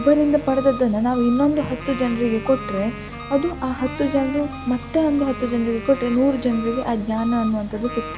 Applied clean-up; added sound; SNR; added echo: none; Wind instrument, woodwind instrument + Engine; 12 dB; none.